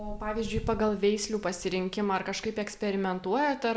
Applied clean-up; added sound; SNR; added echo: none; none; none; none.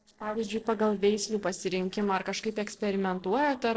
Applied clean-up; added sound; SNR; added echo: neural separator model SepFormer DNS4.